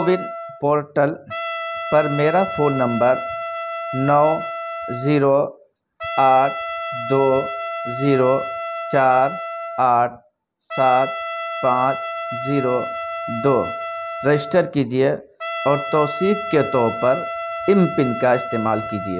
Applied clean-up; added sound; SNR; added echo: none; Trumpet; 8 dB; none.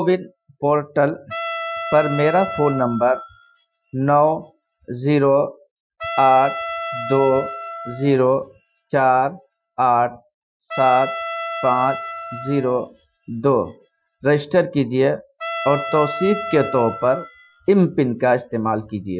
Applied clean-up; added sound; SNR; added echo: classical method Wiener filter.